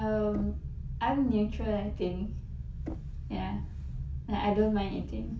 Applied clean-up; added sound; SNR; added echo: none; Knock; 19 dB; reverberation time 0.3 s.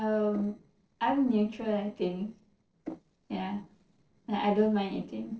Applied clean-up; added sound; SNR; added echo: neural separator model SepFormer DNS4.